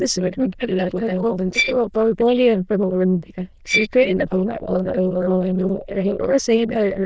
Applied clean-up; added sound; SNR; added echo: neural diffusion model UNIVERSE++.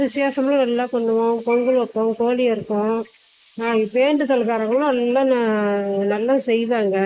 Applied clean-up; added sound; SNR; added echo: neural mask model Resemble Enhance denoiser.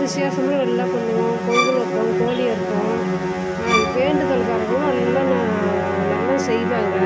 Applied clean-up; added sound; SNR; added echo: none; Bowed string instrument + Musical instrument; 0 dB; none.